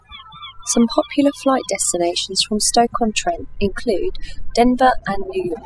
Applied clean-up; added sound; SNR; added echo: classical method spectral subtraction.